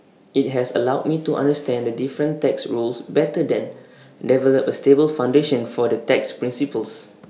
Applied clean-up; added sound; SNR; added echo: none; none; none; none.